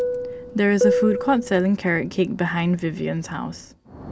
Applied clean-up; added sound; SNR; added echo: none; Fixed-wing aircraft, airplane; 5 dB; none.